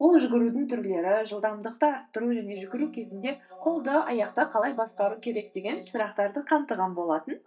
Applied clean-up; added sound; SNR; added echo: neural mask model DeepFilterNet 3.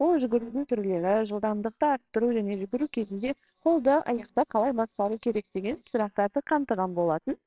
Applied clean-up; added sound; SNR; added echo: neural separator model SepFormer WHAMR!.